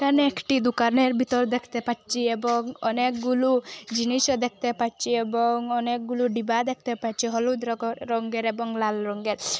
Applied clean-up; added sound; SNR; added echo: none; none; none; none.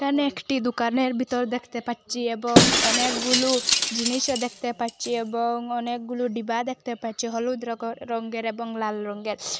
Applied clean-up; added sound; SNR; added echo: none; Shatter; -2 dB; none.